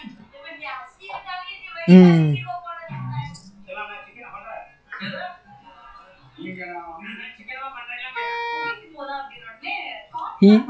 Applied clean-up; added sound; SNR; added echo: classical method log-MMSE.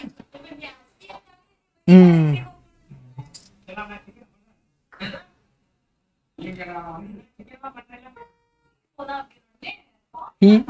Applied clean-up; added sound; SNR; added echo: neural mask model RNNoise.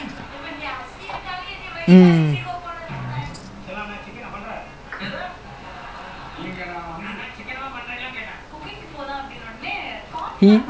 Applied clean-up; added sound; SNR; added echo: none; none; none; none.